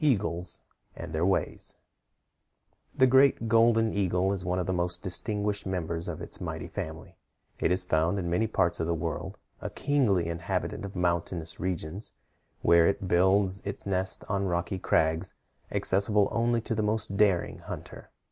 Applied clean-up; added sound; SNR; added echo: none; none; none; none.